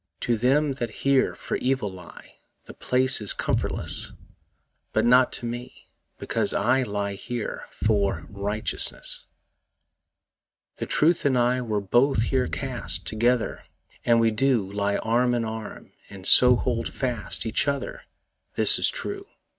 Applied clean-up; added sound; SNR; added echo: neural mask model RNNoise.